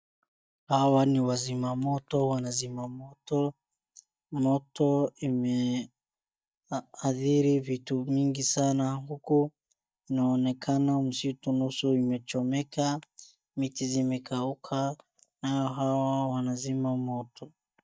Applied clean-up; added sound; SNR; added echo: neural mask model DeepFilterNet 3.